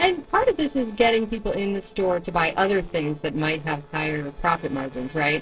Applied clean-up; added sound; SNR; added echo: neural separator model SepFormer DNS4.